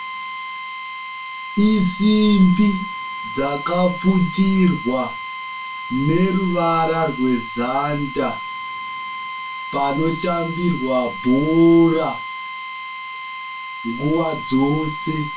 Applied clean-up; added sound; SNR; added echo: none; Drill; 10 dB; reverberation time 0.2 s.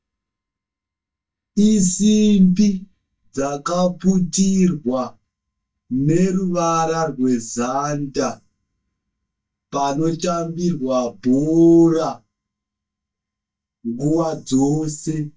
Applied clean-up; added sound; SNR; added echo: neural mask model DeepFilterNet 3.